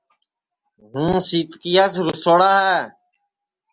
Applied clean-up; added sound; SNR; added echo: none; none; none; none.